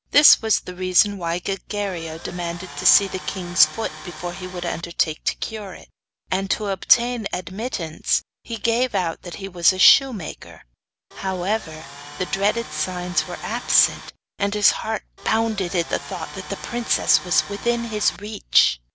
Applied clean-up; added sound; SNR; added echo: none; Tools; 13 dB; none.